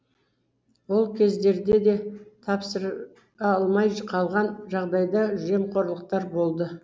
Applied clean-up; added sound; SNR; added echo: none; none; none; none.